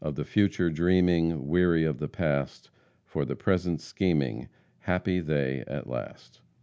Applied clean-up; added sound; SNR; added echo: none; none; none; none.